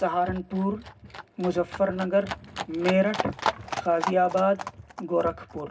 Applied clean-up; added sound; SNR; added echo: none; Livestock, farm animals, working animals; 9 dB; reverberation time 0.4 s.